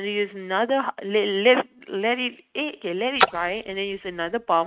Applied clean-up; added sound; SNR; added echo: neural mask model RNNoise.